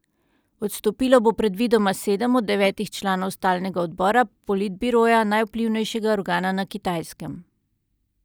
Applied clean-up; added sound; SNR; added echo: neural mask model DeepFilterNet 3.